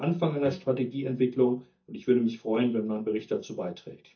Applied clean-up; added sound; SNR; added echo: neural mask model DeepFilterNet 3.